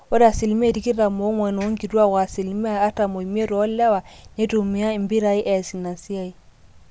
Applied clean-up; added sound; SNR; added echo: none; none; none; none.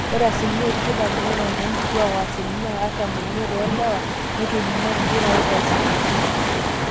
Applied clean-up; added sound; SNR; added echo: none; Waves, surf; -3 dB; none.